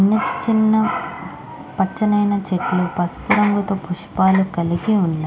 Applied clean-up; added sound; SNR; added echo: none; none; none; none.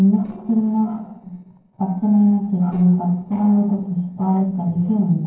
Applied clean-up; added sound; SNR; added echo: neural separator model SepFormer DNS4.